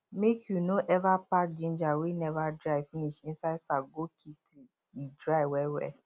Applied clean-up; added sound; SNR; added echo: none; none; none; none.